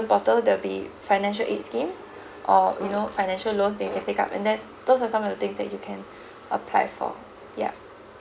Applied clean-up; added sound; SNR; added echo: none; Fart; 13 dB; none.